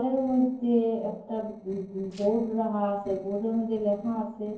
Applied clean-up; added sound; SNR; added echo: neural separator model SepFormer DNS4.